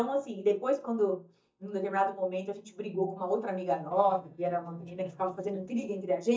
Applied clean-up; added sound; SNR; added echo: neural mask model DeepFilterNet 3.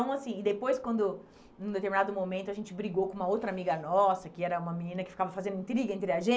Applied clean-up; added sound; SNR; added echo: none; none; none; none.